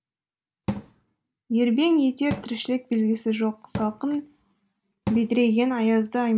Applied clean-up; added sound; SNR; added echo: none; Cupboard open or close / Drawer open or close; 14 dB; none.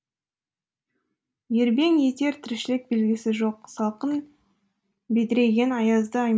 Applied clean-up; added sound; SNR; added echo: none; none; none; none.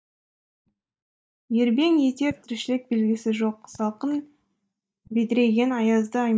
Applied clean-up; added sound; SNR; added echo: neural mask model DeepFilterNet 3.